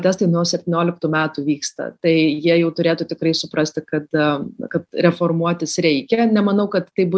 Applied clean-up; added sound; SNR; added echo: none; none; none; none.